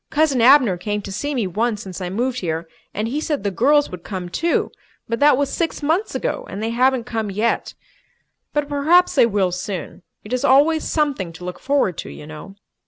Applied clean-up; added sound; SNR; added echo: none; none; none; none.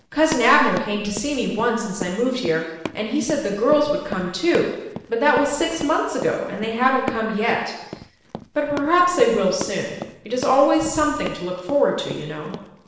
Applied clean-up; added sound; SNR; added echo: none; Run; 15 dB; reverberation time 0.9 s.